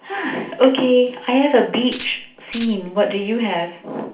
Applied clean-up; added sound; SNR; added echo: none; Tambourine; 17 dB; reverberation time 0.4 s.